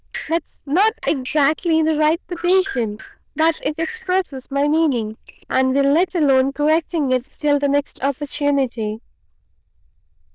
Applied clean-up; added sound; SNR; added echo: neural diffusion model UNIVERSE++.